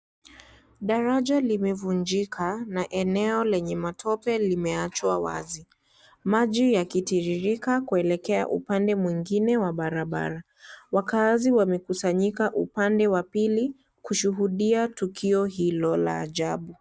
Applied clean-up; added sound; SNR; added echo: none; none; none; none.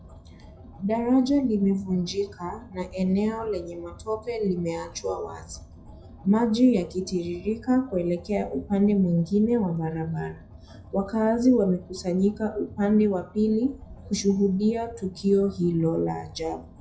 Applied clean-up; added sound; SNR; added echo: classical method WPE with log-MMSE.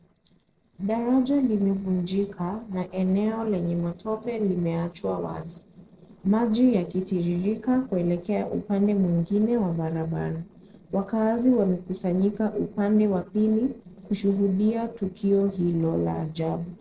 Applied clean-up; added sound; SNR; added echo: neural separator model SepFormer DNS4.